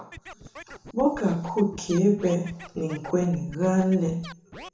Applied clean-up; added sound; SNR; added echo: none; Scratching (performance technique); 18 dB; reverberation time 0.8 s.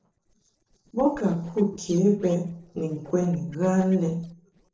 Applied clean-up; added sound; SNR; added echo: neural separator model SepFormer DNS4.